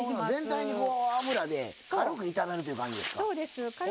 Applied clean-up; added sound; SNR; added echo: none; Tearing; 14 dB; none.